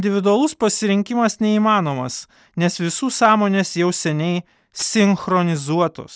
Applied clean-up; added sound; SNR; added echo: none; none; none; none.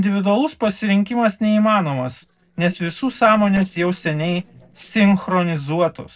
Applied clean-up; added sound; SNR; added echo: neural separator model SepFormer DNS4.